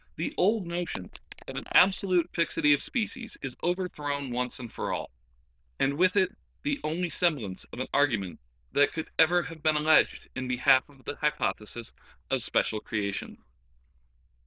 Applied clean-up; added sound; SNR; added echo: neural diffusion model UNIVERSE++.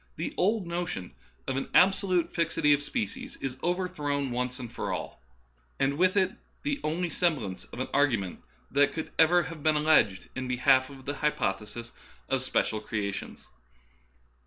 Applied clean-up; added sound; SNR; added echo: none; none; none; none.